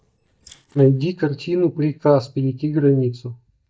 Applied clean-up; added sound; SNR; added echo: neural mask model DeepFilterNet 3.